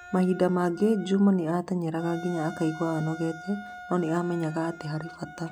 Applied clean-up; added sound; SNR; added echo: none; Wind instrument, woodwind instrument; 16 dB; none.